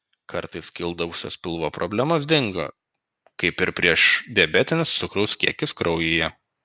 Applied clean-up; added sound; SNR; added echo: none; none; none; none.